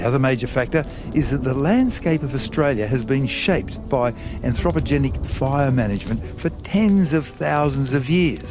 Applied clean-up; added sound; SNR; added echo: none; Thunder; 11 dB; none.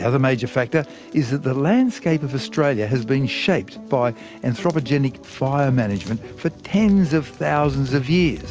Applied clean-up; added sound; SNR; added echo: none; none; none; none.